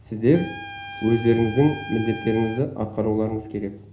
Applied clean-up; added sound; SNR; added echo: none; Trumpet; 14 dB; none.